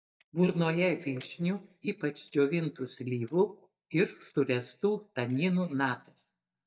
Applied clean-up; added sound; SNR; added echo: neural mask model DeepFilterNet 3.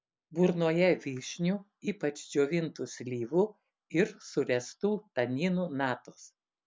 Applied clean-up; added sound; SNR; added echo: none; none; none; none.